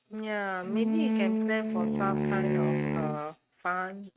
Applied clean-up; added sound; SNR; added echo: neural mask model RNNoise.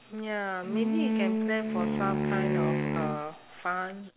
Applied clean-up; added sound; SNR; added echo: none; Wind instrument, woodwind instrument; -5 dB; none.